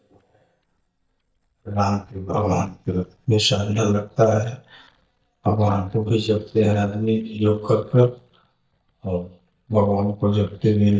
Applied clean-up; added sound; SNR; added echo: neural mask model DeepFilterNet 3.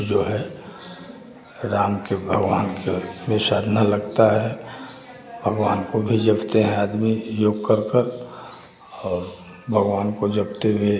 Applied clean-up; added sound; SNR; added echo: none; none; none; none.